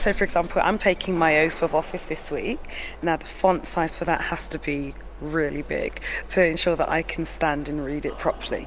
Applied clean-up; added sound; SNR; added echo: none; Engine starting; 11 dB; none.